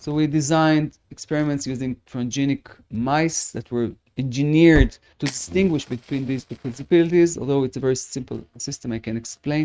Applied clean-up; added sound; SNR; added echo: neural mask model RNNoise.